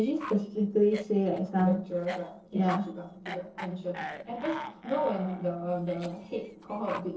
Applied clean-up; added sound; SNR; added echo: neural separator model SepFormer DNS4.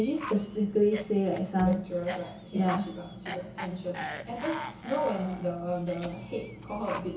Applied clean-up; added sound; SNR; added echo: none; Cough; 12 dB; reverberation time 0.7 s.